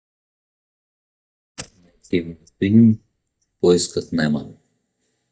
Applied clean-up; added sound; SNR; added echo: neural mask model DeepFilterNet 3.